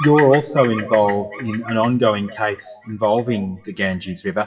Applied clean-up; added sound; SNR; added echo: classical method WPE with log-MMSE.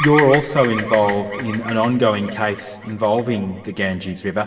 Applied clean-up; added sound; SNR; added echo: none; Bird vocalization, bird call, bird song; 10 dB; reverberation time 2.0 s.